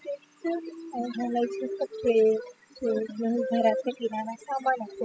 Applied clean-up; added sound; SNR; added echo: classical method spectral subtraction.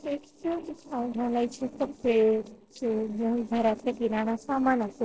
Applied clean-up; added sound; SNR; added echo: neural separator model SepFormer DNS4.